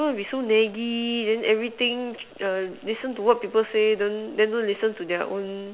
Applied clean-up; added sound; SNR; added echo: none; none; none; none.